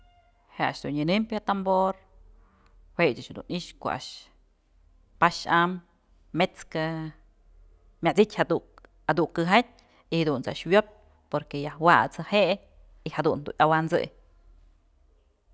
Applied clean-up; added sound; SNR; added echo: none; none; none; none.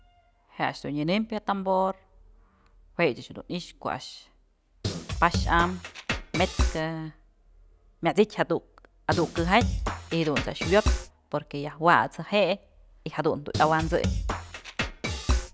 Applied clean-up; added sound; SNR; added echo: none; Drum kit; 1 dB; none.